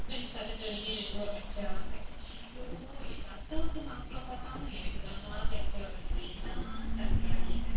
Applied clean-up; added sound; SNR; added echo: neural separator model SepFormer DNS4.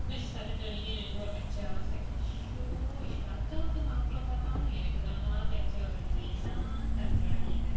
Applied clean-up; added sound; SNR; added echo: none; Cricket; -3 dB; reverberation time 0.6 s.